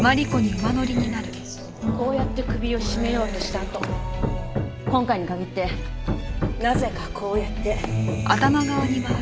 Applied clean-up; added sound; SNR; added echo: none; Acoustic guitar + Hammer; 3 dB; none.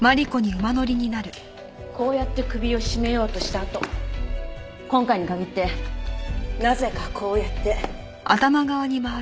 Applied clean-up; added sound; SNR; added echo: none; none; none; none.